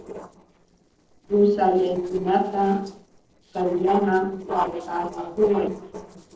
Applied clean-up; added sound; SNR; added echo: neural separator model SepFormer DNS4.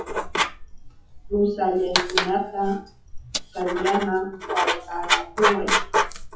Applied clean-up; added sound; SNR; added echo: classical method WPE with log-MMSE.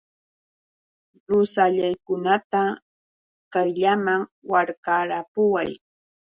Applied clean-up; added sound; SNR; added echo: none; none; none; none.